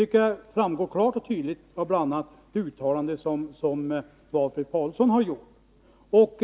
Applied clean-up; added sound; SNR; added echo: none; none; none; none.